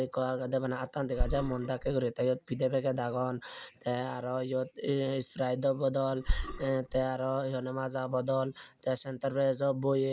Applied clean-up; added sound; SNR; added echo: none; Burping, eructation; 2 dB; none.